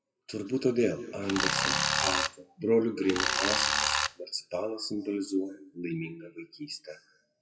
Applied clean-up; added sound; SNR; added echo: classical method WPE with log-MMSE.